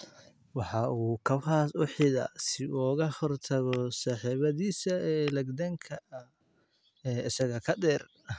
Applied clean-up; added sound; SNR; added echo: none; Tap / Glass; 18 dB; none.